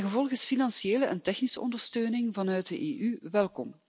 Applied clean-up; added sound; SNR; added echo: none; none; none; none.